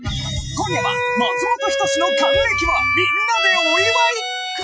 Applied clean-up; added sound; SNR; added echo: classical method Wiener filter.